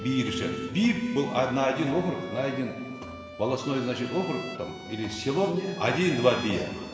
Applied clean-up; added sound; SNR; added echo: none; Bowed string instrument; 14 dB; reverberation time 2.2 s.